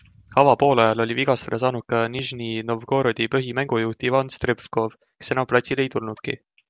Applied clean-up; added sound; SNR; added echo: none; none; none; none.